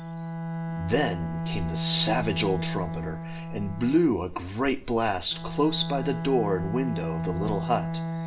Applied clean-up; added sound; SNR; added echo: none; Bowed string instrument; 4 dB; reverberation time 0.4 s.